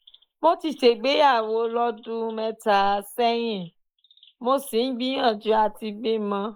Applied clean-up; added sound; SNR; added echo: neural mask model Resemble Enhance denoiser.